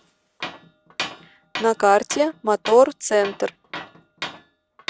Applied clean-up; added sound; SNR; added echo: none; Tools; 13 dB; none.